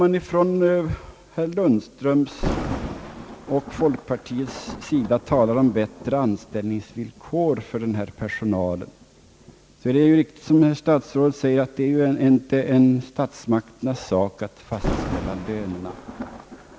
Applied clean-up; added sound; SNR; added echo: none; Thunder; 13 dB; none.